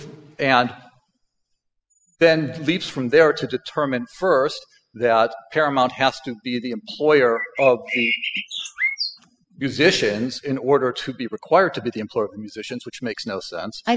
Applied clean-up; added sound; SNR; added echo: classical method spectral subtraction.